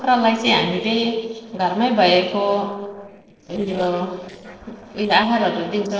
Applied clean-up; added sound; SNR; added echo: neural separator model SepFormer DNS4.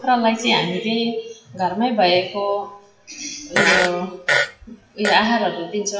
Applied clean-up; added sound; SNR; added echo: classical method WPE with log-MMSE.